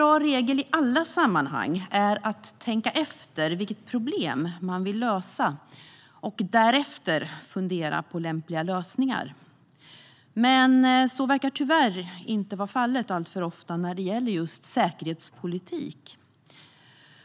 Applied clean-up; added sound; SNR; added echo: none; none; none; none.